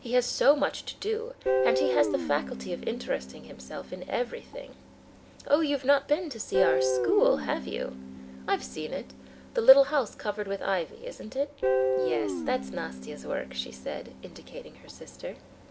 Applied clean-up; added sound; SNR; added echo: none; Guitar; 4 dB; none.